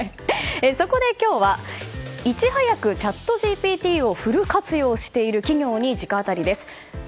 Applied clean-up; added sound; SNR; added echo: none; none; none; none.